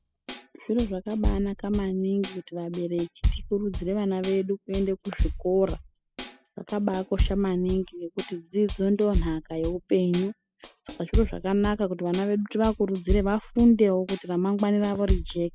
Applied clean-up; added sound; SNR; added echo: classical method spectral subtraction.